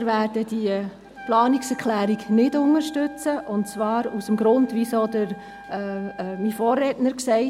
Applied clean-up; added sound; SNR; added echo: none; Trumpet; 20 dB; none.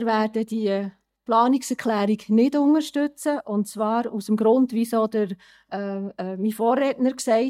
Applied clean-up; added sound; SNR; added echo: neural mask model DeepFilterNet 3.